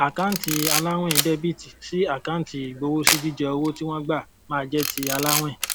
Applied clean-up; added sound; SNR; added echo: none; Camera; 3 dB; none.